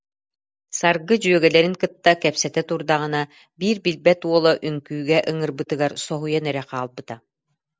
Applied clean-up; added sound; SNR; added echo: none; none; none; none.